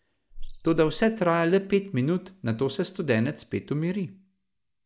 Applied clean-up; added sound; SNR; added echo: neural mask model DeepFilterNet 3.